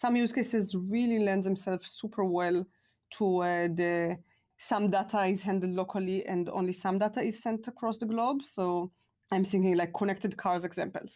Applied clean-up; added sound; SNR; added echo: none; none; none; none.